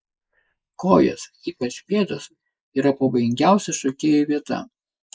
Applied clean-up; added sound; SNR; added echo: neural mask model Resemble Enhance denoiser.